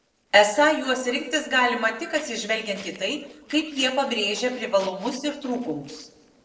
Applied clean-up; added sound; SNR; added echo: neural separator model SepFormer DNS4.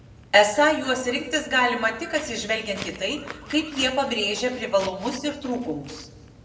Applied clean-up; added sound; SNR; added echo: none; Walk, footsteps; 18 dB; reverberation time 1.7 s.